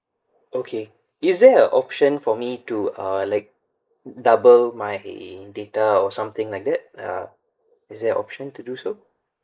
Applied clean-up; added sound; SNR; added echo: neural mask model Resemble Enhance denoiser.